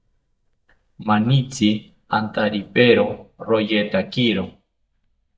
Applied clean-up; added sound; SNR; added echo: neural mask model DeepFilterNet 3.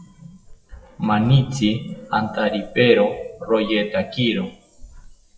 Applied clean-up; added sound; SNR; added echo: classical method WPE with log-MMSE.